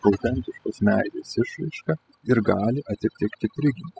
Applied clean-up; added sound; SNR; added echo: classical method spectral subtraction.